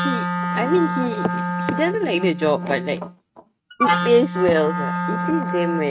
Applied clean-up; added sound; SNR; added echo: neural mask model RNNoise.